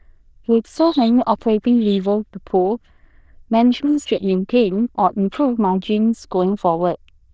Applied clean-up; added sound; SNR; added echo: neural diffusion model UNIVERSE++.